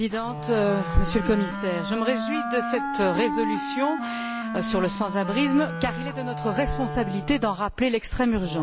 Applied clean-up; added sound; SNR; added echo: none; Wind instrument, woodwind instrument; 5 dB; none.